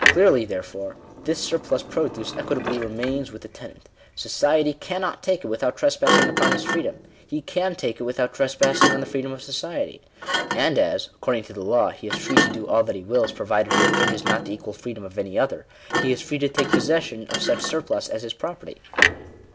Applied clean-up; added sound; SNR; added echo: none; Thump, thud; 2 dB; none.